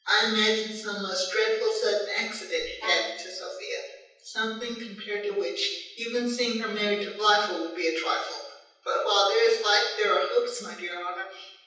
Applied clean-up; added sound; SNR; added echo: none; Bowed string instrument; 12 dB; reverberation time 0.9 s.